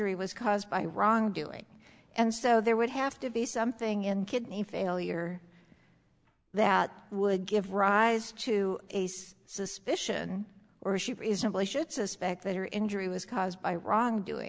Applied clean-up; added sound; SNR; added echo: none; none; none; none.